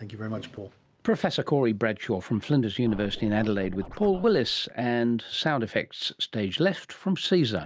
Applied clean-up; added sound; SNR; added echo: none; Scratching (performance technique); 15 dB; none.